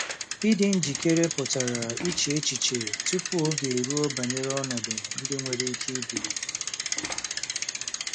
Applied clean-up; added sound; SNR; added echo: none; Bicycle; 3 dB; none.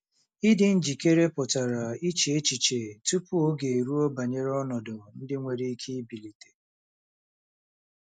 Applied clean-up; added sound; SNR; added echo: none; none; none; none.